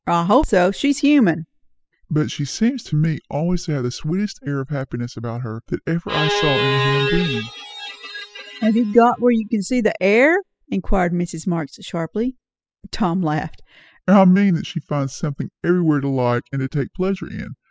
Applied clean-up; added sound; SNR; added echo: classical method spectral subtraction.